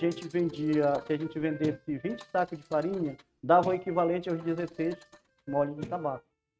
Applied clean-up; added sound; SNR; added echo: neural mask model RNNoise.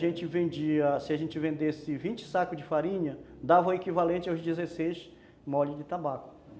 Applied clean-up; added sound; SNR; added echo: none; none; none; none.